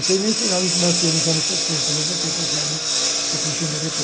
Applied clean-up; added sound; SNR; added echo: none; Engine; -4 dB; none.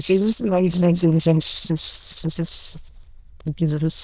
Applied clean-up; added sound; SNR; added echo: neural diffusion model UNIVERSE++.